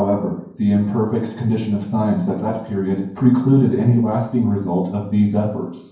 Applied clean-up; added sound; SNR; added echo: none; none; none; reverberation time 0.9 s.